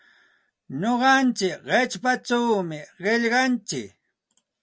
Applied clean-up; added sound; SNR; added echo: none; none; none; none.